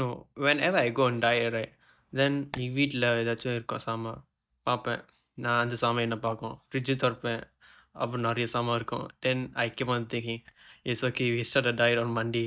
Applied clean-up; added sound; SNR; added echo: neural mask model DeepFilterNet 3.